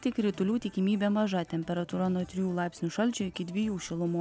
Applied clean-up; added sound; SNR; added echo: none; none; none; none.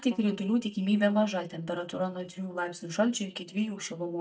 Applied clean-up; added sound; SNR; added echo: neural mask model DeepFilterNet 3.